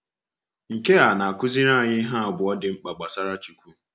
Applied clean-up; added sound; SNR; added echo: none; none; none; none.